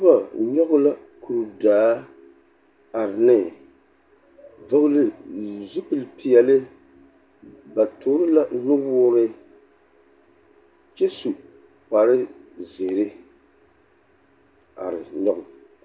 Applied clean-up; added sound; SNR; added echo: none; none; none; none.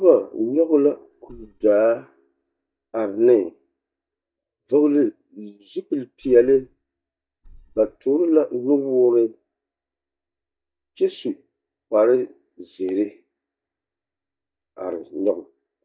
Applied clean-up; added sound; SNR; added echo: neural mask model DeepFilterNet 3.